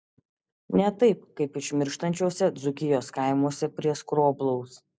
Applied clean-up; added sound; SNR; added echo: none; none; none; none.